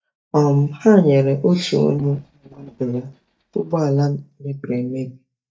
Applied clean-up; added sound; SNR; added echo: neural mask model DeepFilterNet 3.